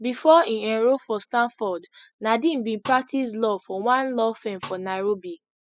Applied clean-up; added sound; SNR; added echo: classical method spectral subtraction.